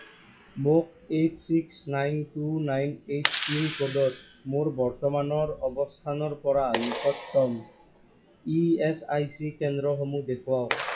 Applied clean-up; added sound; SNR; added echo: classical method WPE with log-MMSE.